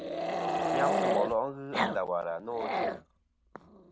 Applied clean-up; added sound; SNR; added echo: none; Growling; -3 dB; none.